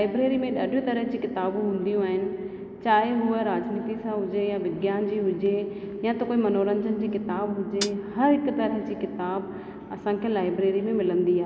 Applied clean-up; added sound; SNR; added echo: none; Hi-hat; 13 dB; none.